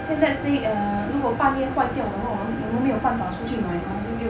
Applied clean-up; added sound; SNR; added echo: none; Trumpet; 16 dB; none.